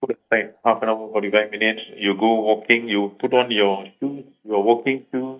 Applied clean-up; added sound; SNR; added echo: neural mask model DeepFilterNet 3.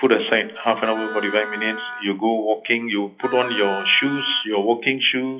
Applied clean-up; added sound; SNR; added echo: classical method WPE with log-MMSE.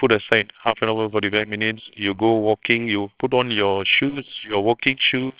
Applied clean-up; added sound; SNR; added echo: neural separator model SepFormer WHAMR!.